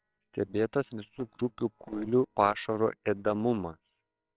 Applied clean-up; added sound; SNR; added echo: neural separator model SepFormer WHAMR!.